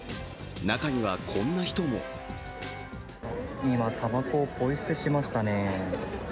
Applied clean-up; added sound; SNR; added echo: none; Wind instrument, woodwind instrument; 15 dB; none.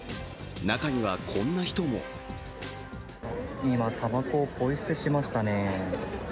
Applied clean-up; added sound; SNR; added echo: none; none; none; none.